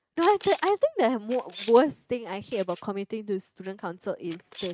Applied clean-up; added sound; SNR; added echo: neural mask model RNNoise.